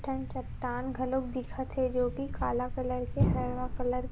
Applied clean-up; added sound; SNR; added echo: none; Thump, thud; 1 dB; none.